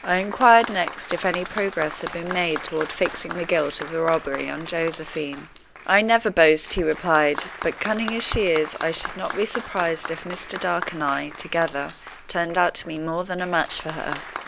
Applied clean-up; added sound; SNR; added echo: none; Applause; 12 dB; none.